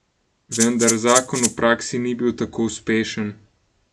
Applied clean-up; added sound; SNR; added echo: none; Rattle (instrument); 2 dB; none.